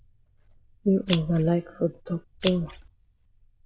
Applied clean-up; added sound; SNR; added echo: neural diffusion model UNIVERSE++.